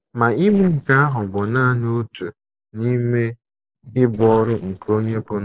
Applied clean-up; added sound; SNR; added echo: neural separator model SepFormer DNS4.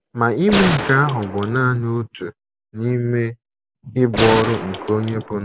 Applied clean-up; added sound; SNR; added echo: none; Gunshot, gunfire; 5 dB; none.